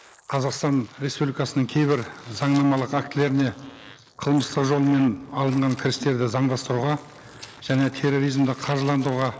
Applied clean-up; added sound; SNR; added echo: neural mask model Resemble Enhance denoiser.